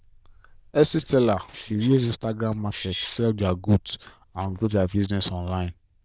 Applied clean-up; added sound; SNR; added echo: neural diffusion model UNIVERSE++.